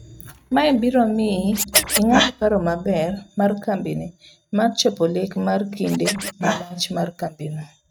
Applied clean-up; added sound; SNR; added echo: neural mask model RNNoise.